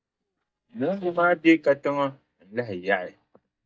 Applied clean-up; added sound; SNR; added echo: neural mask model DeepFilterNet 3.